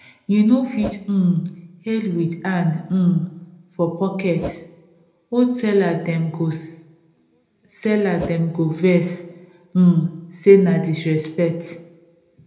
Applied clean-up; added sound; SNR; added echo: none; Whoosh, swoosh, swish; 12 dB; reverberation time 0.7 s.